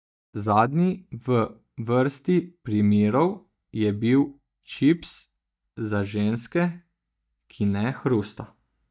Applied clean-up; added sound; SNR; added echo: neural mask model DeepFilterNet 3.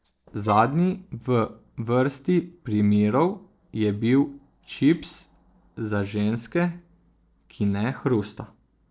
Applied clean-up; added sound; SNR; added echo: neural separator model SepFormer DNS4.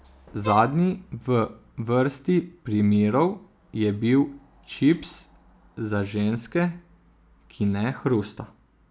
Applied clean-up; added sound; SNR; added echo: none; Bowed string instrument; 10 dB; none.